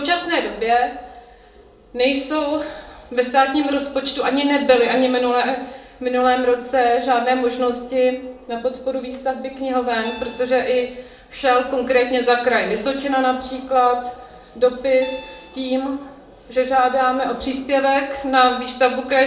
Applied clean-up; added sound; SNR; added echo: none; Guitar; 18 dB; reverberation time 0.6 s.